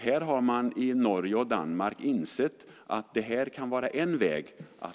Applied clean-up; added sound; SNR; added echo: none; none; none; none.